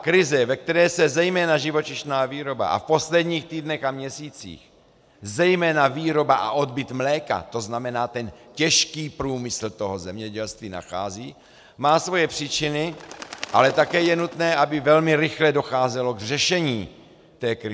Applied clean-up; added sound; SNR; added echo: none; Bird; 18 dB; none.